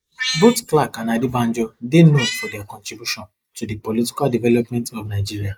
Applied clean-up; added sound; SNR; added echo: neural mask model Resemble Enhance denoiser.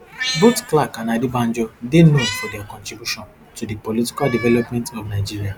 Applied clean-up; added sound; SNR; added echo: none; Meow; 13 dB; none.